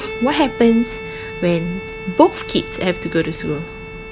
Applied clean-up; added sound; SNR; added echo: none; Bowed string instrument; 12 dB; none.